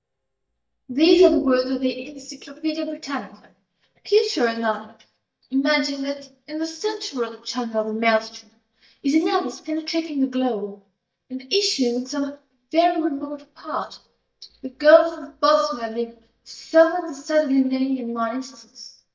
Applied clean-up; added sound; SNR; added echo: neural mask model DeepFilterNet 3.